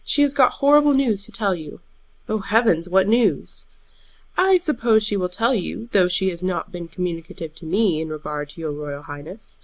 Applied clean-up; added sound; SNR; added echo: none; none; none; none.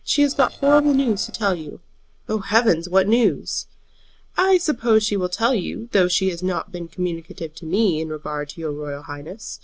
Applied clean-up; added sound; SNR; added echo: neural separator model SepFormer DNS4.